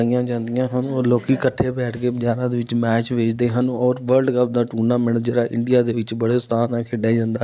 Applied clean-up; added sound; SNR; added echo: none; none; none; none.